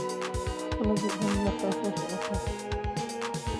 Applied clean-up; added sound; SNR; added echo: none; Piano / Organ; -2 dB; none.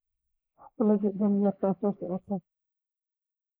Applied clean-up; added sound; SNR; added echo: neural mask model Resemble Enhance denoiser.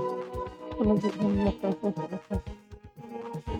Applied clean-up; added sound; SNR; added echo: neural mask model RNNoise.